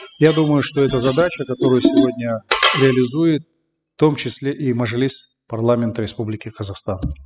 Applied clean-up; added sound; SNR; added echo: classical method spectral subtraction.